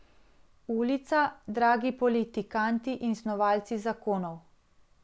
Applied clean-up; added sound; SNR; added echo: none; none; none; none.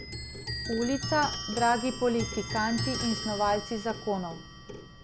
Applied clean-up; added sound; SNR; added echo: none; Clock; 6 dB; none.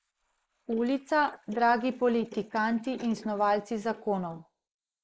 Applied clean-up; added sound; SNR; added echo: neural mask model Resemble Enhance denoiser.